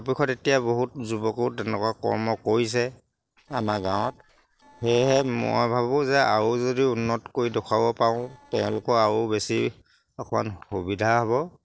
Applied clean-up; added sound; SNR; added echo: neural separator model SepFormer DNS4.